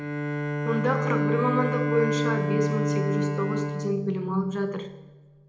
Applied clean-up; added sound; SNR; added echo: none; Bowed string instrument; -1 dB; reverberation time 0.9 s.